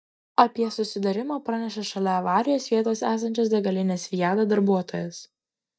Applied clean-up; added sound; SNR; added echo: neural mask model DeepFilterNet 3.